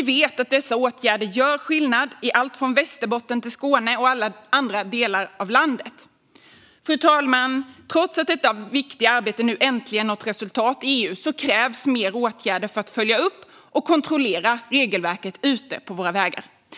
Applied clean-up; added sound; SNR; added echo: none; none; none; none.